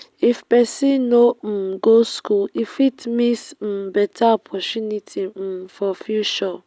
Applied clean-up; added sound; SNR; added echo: none; none; none; none.